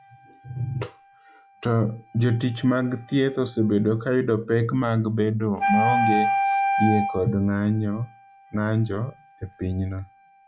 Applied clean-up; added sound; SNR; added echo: classical method log-MMSE.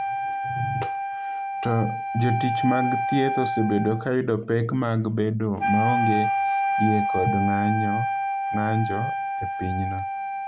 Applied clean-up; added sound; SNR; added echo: none; Wind instrument, woodwind instrument; 1 dB; none.